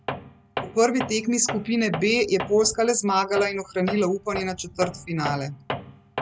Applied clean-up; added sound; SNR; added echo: none; Tools; 11 dB; none.